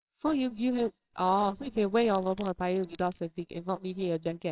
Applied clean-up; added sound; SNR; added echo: neural separator model SepFormer WHAMR!.